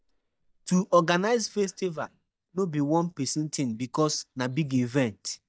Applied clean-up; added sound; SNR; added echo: neural mask model DeepFilterNet 3.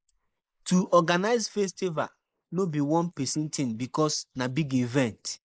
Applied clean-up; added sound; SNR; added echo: neural mask model Resemble Enhance denoiser.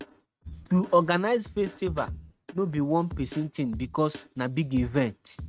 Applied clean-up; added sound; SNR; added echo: neural mask model RNNoise.